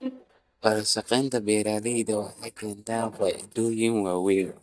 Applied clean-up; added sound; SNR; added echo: neural mask model DeepFilterNet 3.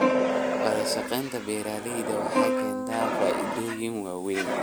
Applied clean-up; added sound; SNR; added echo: none; Fire + Plucked string instrument; -3 dB; none.